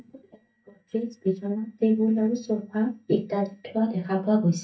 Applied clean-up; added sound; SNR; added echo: neural mask model DeepFilterNet 3.